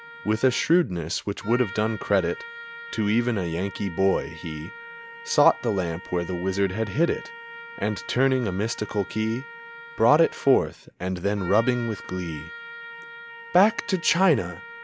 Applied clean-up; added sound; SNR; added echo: none; Trumpet; 16 dB; none.